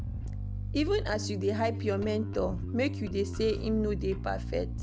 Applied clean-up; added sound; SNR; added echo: none; Bass guitar; 3 dB; none.